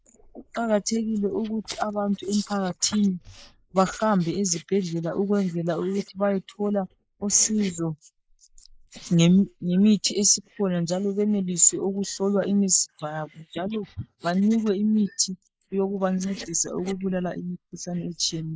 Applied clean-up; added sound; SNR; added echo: neural mask model Resemble Enhance denoiser.